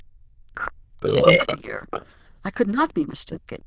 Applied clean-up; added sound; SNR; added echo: neural diffusion model UNIVERSE++.